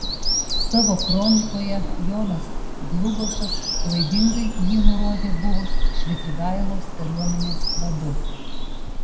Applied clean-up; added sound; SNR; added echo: none; Bird vocalization, bird call, bird song; -4 dB; reverberation time 0.8 s.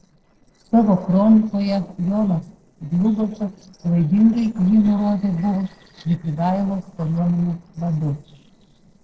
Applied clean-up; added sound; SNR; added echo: neural separator model SepFormer DNS4.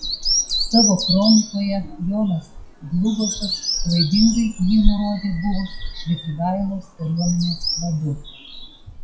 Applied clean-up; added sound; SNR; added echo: classical method WPE with log-MMSE.